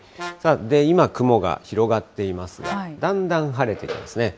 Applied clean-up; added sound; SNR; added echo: none; Brass instrument; 18 dB; none.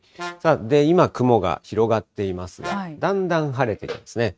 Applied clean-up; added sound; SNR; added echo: neural mask model RNNoise.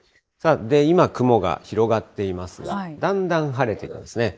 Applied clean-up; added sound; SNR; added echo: neural mask model Resemble Enhance denoiser.